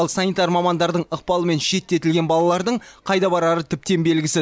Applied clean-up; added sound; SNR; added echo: none; none; none; none.